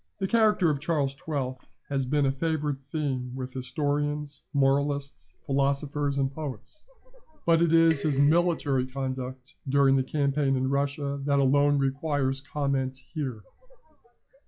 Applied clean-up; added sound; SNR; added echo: classical method log-MMSE.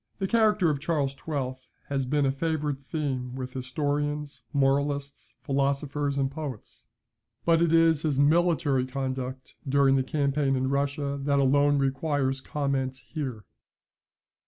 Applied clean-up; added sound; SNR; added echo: none; none; none; none.